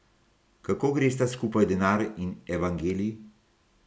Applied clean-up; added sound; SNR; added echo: none; none; none; none.